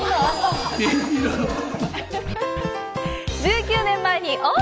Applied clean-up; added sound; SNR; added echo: none; Scratching (performance technique); 11 dB; none.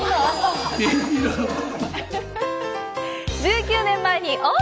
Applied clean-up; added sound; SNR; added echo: none; none; none; none.